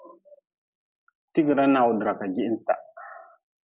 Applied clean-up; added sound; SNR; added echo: none; none; none; none.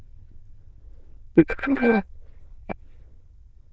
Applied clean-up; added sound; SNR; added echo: neural diffusion model UNIVERSE++.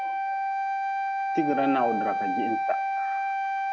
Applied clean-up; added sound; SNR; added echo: none; Wind instrument, woodwind instrument; -4 dB; none.